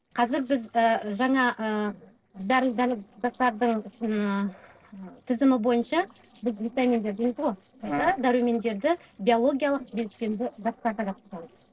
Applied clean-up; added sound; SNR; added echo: neural separator model SepFormer DNS4.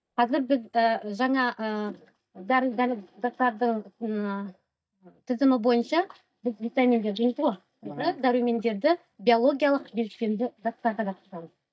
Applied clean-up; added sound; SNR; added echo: neural mask model DeepFilterNet 3.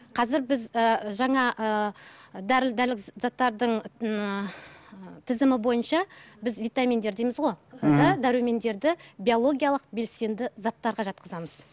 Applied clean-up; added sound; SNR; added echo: none; none; none; none.